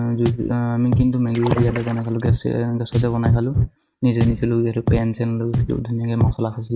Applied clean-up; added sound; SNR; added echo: neural mask model RNNoise.